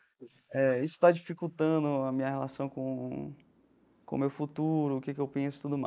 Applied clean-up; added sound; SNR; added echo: neural mask model Resemble Enhance denoiser.